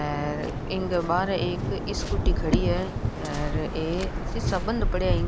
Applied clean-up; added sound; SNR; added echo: none; Waves, surf; -2 dB; none.